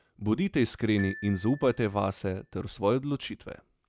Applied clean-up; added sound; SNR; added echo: none; Glockenspiel; 17 dB; none.